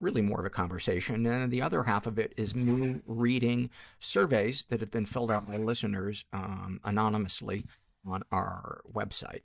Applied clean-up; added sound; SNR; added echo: neural mask model DeepFilterNet 3.